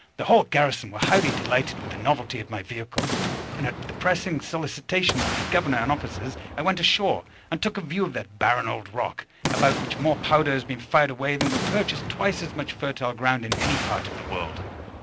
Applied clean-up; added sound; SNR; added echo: none; Boom; 7 dB; none.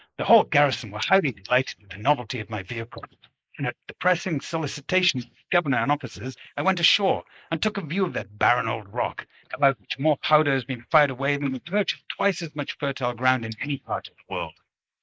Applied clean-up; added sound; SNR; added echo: neural mask model Resemble Enhance denoiser.